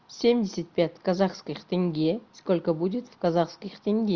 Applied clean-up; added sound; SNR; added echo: none; none; none; none.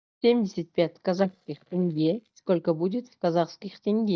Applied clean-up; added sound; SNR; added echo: neural mask model DeepFilterNet 3.